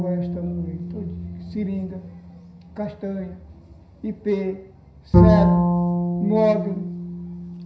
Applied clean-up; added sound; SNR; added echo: none; Bowed string instrument; -4 dB; reverberation time 0.5 s.